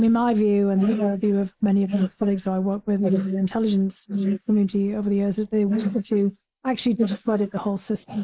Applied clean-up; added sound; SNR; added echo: neural mask model Resemble Enhance denoiser.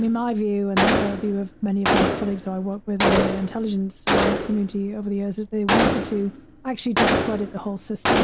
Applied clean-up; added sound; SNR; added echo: none; Gunshot, gunfire; -1 dB; none.